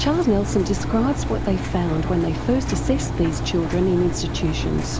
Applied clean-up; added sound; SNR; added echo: none; Engine; 2 dB; none.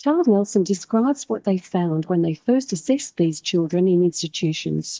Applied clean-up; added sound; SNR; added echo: neural mask model DeepFilterNet 3.